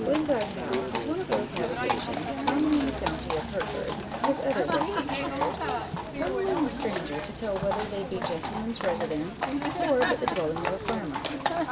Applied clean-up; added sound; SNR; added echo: none; Livestock, farm animals, working animals; 0 dB; none.